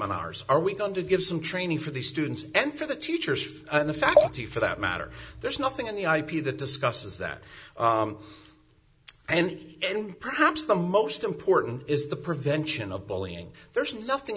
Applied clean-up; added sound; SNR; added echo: none; Liquid; 0 dB; none.